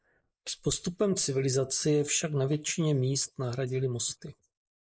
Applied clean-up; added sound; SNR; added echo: neural mask model Resemble Enhance denoiser.